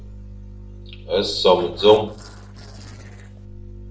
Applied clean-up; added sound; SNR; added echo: neural separator model SepFormer DNS4.